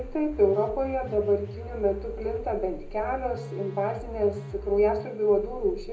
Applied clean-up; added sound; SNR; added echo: none; Musical instrument; 12 dB; reverberation time 0.4 s.